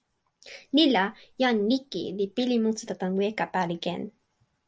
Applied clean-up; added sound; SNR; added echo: none; none; none; none.